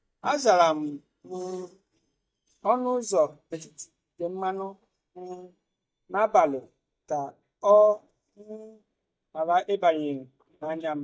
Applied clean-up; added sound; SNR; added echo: neural mask model DeepFilterNet 3.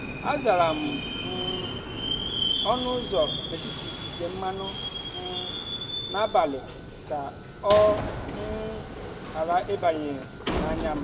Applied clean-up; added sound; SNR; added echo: none; Subway, metro, underground; 4 dB; reverberation time 0.6 s.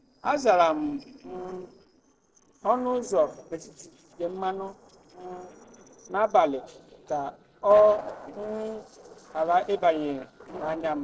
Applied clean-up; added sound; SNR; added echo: neural separator model SepFormer DNS4.